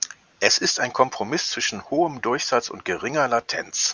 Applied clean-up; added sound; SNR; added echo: none; none; none; none.